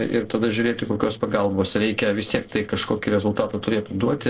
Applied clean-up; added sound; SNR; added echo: neural separator model SepFormer DNS4.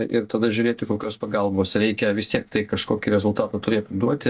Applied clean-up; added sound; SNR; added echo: neural mask model DeepFilterNet 3.